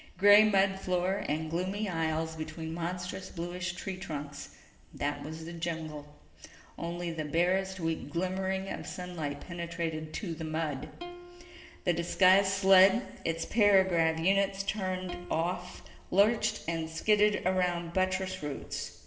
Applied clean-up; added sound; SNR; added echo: none; Plucked string instrument; 20 dB; reverberation time 1.1 s.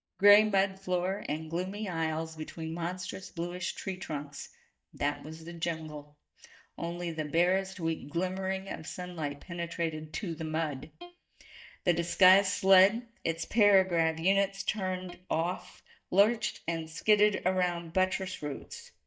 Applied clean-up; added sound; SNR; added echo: neural mask model DeepFilterNet 3.